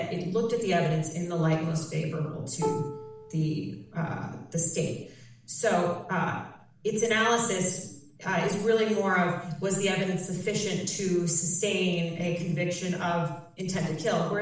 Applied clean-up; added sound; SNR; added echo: none; Plucked string instrument; 9 dB; reverberation time 0.7 s.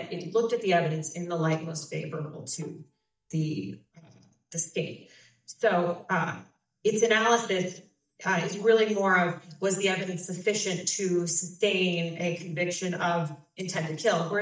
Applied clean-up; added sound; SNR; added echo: neural mask model DeepFilterNet 3.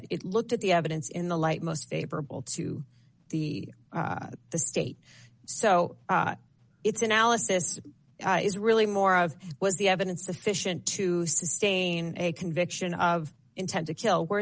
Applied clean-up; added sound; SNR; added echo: none; none; none; none.